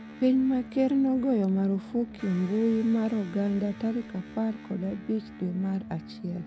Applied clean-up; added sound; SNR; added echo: none; Electric guitar; 16 dB; none.